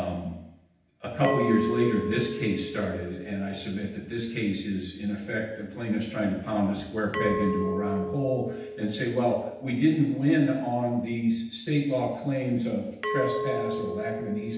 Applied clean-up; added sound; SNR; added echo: none; Glass; 8 dB; reverberation time 0.9 s.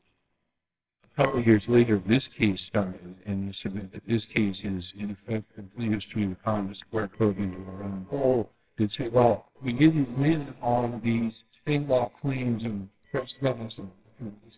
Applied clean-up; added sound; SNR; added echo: neural separator model SepFormer WHAMR!.